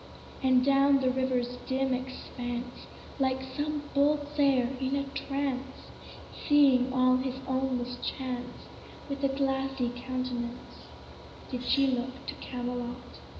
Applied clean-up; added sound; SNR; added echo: none; Mechanical fan; 16 dB; reverberation time 0.9 s.